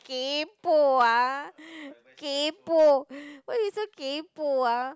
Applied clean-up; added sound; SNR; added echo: none; none; none; none.